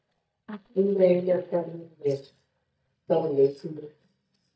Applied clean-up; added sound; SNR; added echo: neural mask model DeepFilterNet 3.